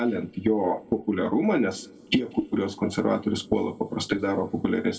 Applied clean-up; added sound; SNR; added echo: none; none; none; reverberation time 1.2 s.